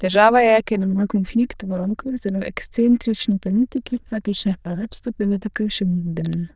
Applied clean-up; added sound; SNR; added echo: neural diffusion model UNIVERSE++.